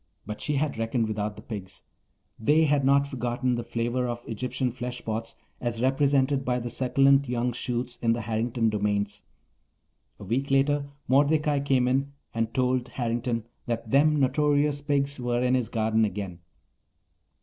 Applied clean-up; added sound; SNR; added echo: none; none; none; none.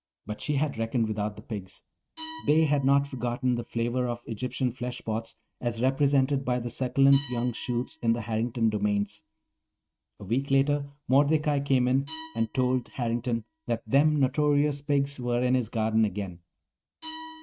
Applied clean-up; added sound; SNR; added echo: neural mask model RNNoise.